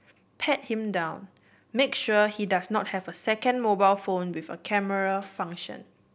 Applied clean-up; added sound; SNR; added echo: none; none; none; none.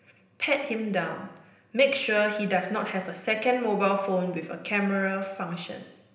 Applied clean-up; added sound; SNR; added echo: none; none; none; reverberation time 0.9 s.